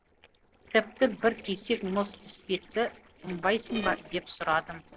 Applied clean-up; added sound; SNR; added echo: neural separator model SepFormer DNS4.